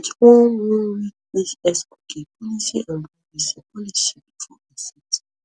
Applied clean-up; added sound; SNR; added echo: none; none; none; none.